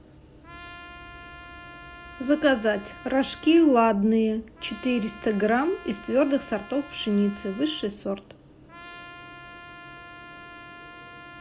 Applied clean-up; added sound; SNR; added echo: none; Trumpet; 19 dB; none.